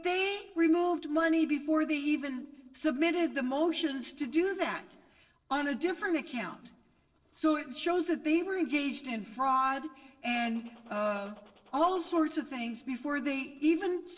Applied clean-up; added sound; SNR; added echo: neural separator model SepFormer DNS4.